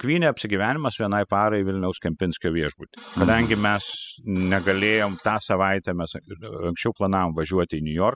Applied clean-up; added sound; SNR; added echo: classical method spectral subtraction.